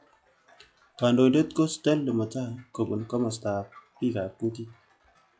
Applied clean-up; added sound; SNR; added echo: classical method log-MMSE.